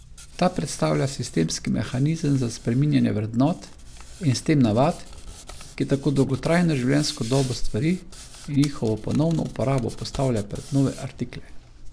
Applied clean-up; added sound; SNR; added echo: none; Hands; 16 dB; none.